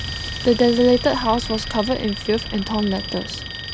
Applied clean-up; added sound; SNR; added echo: none; Alarm + Explosion; 8 dB; none.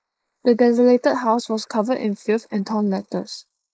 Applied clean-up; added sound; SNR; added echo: neural mask model Resemble Enhance denoiser.